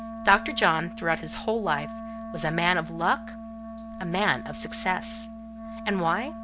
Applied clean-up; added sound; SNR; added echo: none; Wind instrument, woodwind instrument; 11 dB; none.